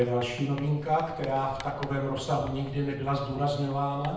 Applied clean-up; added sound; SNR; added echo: none; Writing; 19 dB; reverberation time 0.9 s.